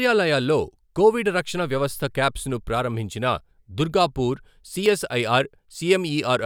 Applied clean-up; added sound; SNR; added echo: none; none; none; none.